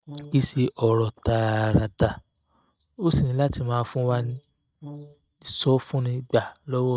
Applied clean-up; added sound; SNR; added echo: neural mask model RNNoise.